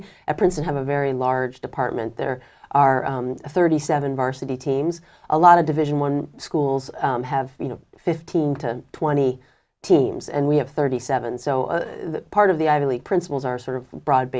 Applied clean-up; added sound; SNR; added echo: none; none; none; none.